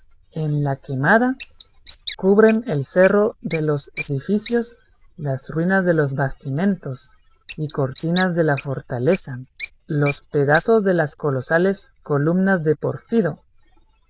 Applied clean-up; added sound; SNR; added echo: neural diffusion model UNIVERSE++.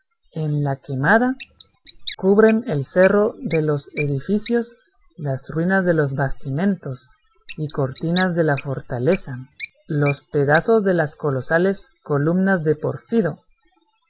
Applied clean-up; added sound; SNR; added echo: none; Bird; 17 dB; none.